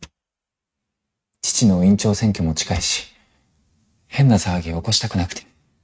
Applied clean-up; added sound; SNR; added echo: neural mask model RNNoise.